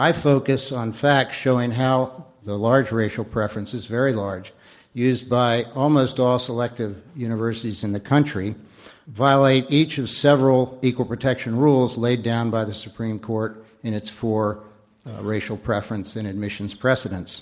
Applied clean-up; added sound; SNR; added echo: none; none; none; none.